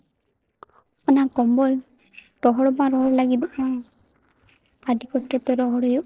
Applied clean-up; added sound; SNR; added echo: neural separator model SepFormer DNS4.